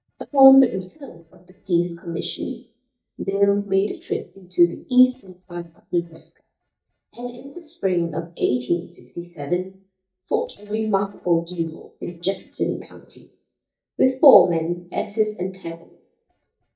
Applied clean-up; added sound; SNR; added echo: neural mask model DeepFilterNet 3.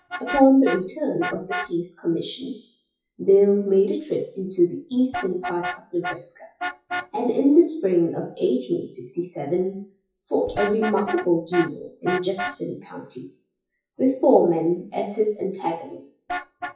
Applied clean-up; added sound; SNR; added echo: classical method WPE with log-MMSE.